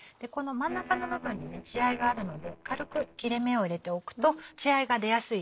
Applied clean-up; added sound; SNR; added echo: neural separator model SepFormer DNS4.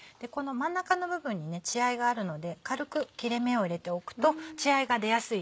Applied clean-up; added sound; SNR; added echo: none; none; none; none.